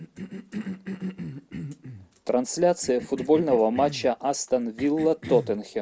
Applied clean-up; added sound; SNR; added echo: none; Cough; 12 dB; none.